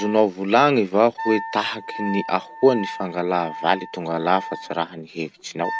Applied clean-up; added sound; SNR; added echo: none; Wind instrument, woodwind instrument; 12 dB; none.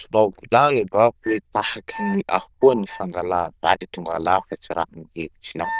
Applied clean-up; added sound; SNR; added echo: neural diffusion model UNIVERSE++.